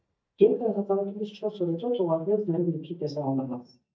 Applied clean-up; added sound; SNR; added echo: neural mask model DeepFilterNet 3.